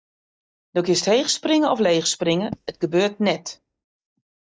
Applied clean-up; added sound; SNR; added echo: neural mask model DeepFilterNet 3.